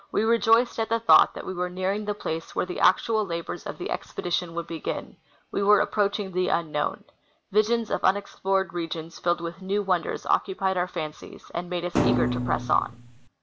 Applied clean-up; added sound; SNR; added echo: none; Thump, thud; 1 dB; none.